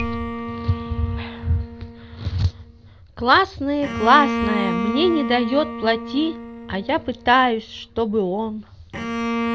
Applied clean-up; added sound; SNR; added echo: none; Bowed string instrument; 7 dB; none.